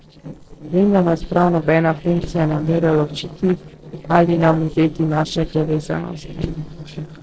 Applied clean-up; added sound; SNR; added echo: neural separator model SepFormer DNS4.